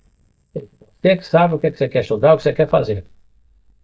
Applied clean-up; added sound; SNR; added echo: neural mask model DeepFilterNet 3.